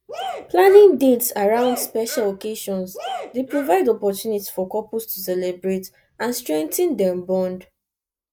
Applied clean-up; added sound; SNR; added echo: neural mask model Resemble Enhance denoiser.